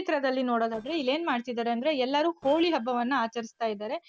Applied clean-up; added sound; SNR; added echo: neural separator model SepFormer DNS4.